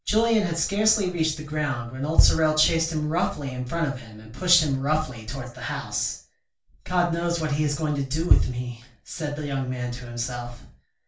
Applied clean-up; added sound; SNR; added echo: none; Bass drum; 0 dB; reverberation time 0.3 s.